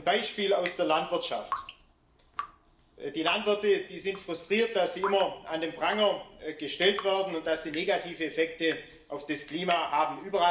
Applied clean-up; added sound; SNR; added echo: none; Drip; 15 dB; reverberation time 0.7 s.